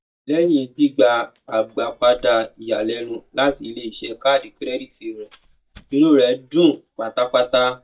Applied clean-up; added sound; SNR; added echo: neural mask model DeepFilterNet 3.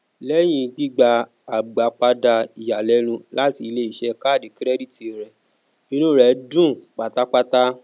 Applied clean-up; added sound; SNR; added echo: none; none; none; none.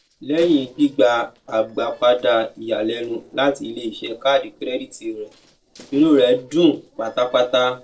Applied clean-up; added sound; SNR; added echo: neural separator model SepFormer DNS4.